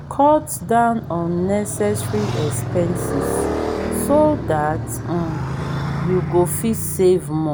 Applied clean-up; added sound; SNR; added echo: none; Motorcycle; 5 dB; none.